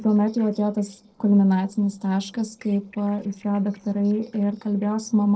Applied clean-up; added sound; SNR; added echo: neural separator model SepFormer DNS4.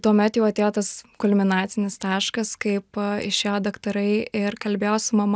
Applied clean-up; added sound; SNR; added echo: none; none; none; none.